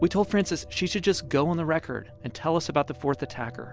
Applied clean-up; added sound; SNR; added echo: none; none; none; none.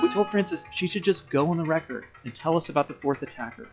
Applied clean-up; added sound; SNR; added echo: classical method log-MMSE.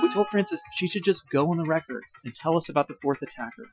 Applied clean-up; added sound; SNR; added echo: classical method Wiener filter.